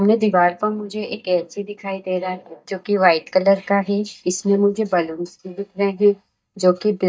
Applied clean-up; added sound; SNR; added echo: neural mask model DeepFilterNet 3.